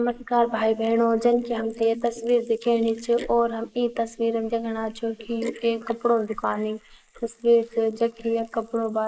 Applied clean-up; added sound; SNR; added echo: neural mask model Resemble Enhance denoiser.